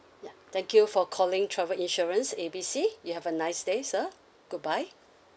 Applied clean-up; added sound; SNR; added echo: none; none; none; none.